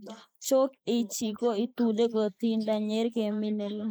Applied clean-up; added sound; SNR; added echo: neural mask model Resemble Enhance denoiser.